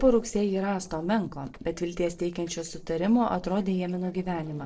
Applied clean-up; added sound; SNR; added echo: neural separator model SepFormer DNS4.